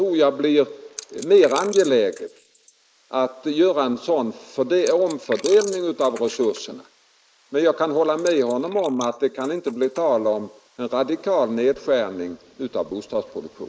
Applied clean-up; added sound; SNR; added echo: neural mask model Resemble Enhance denoiser.